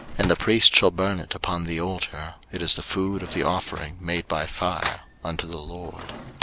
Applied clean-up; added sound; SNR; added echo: none; Cutlery, silverware / Drawer open or close; 11 dB; none.